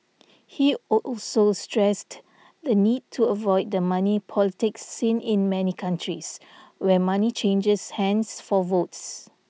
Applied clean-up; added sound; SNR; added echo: none; none; none; none.